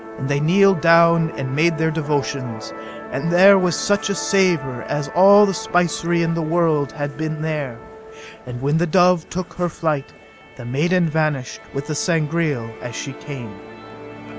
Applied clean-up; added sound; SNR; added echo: none; Musical instrument; 15 dB; none.